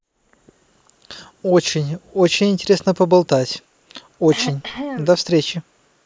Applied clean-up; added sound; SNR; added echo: neural mask model Resemble Enhance denoiser.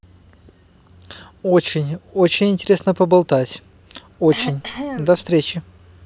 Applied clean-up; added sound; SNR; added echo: none; Cough; 10 dB; none.